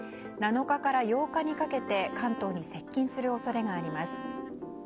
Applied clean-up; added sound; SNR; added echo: none; Bowed string instrument; 12 dB; none.